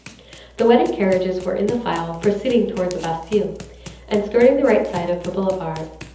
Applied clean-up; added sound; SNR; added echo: none; Run; 18 dB; reverberation time 0.7 s.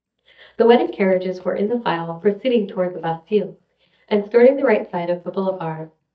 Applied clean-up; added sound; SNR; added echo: neural mask model DeepFilterNet 3.